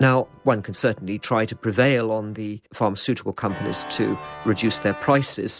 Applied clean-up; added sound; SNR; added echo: none; Organ; 17 dB; none.